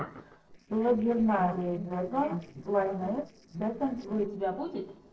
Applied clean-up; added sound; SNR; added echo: neural separator model SepFormer DNS4.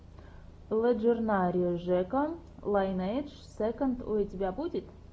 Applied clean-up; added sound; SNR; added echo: none; none; none; none.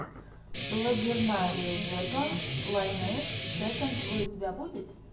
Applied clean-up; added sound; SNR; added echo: none; Guitar; -1 dB; reverberation time 0.7 s.